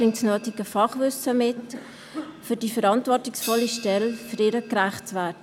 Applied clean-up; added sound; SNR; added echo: none; Crash cymbal; 19 dB; none.